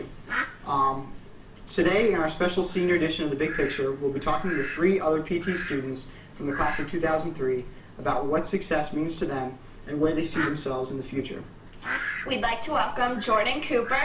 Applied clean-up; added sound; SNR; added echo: none; Fowl; 12 dB; reverberation time 0.4 s.